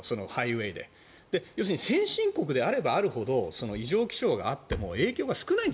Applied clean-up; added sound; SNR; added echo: none; none; none; none.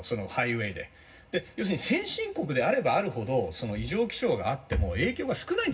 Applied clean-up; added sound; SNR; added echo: none; none; none; reverberation time 0.4 s.